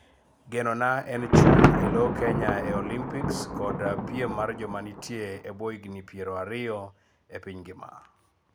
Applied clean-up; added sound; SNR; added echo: none; Thunder; -4 dB; none.